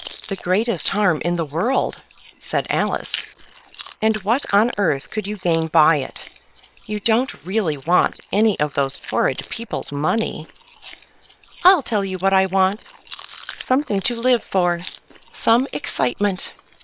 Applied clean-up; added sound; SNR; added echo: neural separator model SepFormer WHAM!.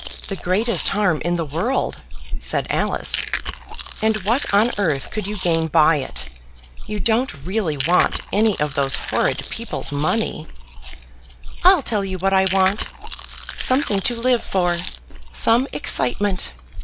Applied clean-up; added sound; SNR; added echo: none; Chewing, mastication; 6 dB; none.